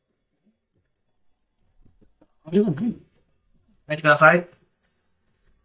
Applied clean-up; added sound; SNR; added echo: neural mask model DeepFilterNet 3.